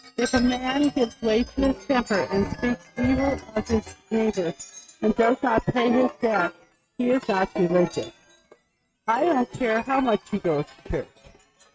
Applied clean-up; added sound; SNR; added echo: neural mask model RNNoise.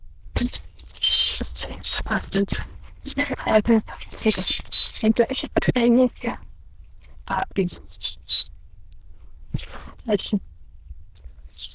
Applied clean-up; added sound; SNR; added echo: neural diffusion model UNIVERSE++.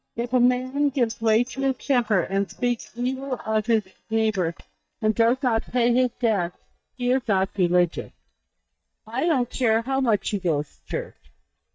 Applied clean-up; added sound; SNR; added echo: neural mask model DeepFilterNet 3.